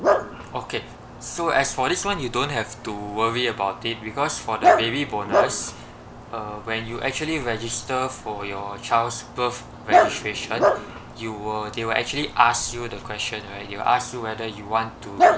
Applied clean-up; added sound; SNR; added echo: none; Dog; 0 dB; none.